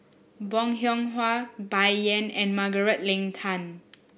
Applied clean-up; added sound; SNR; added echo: none; none; none; none.